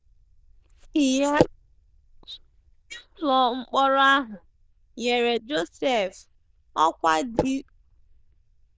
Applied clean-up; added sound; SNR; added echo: neural diffusion model UNIVERSE++.